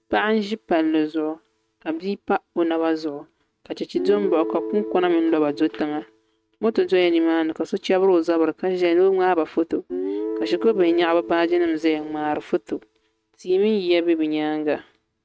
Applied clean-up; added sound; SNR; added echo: neural mask model RNNoise.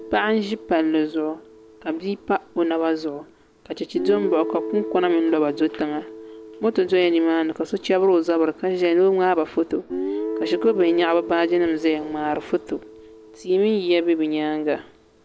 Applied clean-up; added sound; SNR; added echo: none; Guitar; 12 dB; none.